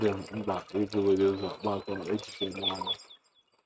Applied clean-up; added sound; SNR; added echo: neural mask model RNNoise.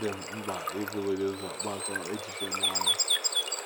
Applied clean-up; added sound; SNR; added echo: none; Water / Bird; -4 dB; none.